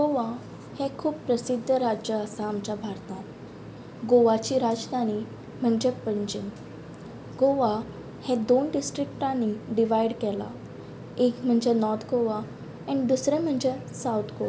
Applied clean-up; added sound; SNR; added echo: none; none; none; none.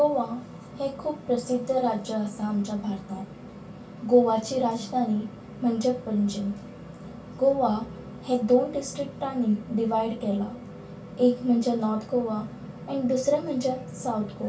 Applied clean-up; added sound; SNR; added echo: none; none; none; reverberation time 0.2 s.